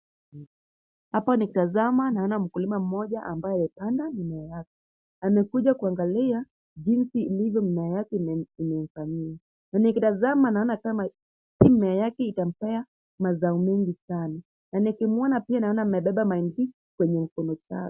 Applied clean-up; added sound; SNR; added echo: none; none; none; none.